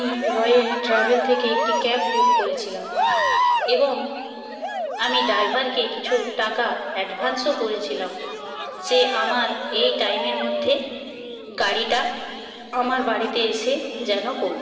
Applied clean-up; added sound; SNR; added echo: none; Cheering; 3 dB; reverberation time 2.9 s.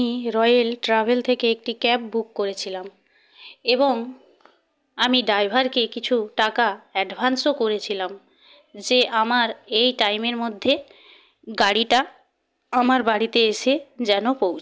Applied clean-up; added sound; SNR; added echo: none; none; none; none.